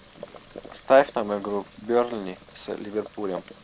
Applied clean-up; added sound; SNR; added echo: none; Boiling; 19 dB; none.